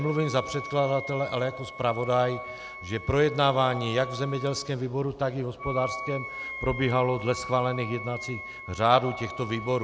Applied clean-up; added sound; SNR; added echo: none; Wind instrument, woodwind instrument; 12 dB; none.